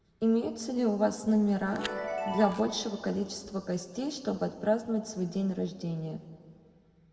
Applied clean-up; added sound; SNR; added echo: none; Chime; 10 dB; reverberation time 1.6 s.